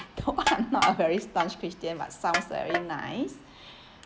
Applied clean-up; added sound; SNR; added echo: none; Crushing; 4 dB; none.